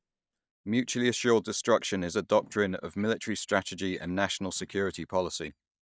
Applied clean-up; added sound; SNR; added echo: neural mask model DeepFilterNet 3.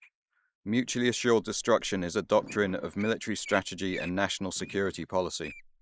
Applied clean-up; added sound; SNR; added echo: neural mask model Resemble Enhance denoiser.